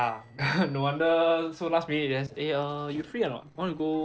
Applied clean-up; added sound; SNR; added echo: neural separator model SepFormer DNS4.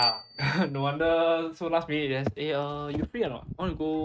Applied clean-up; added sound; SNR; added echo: neural mask model RNNoise.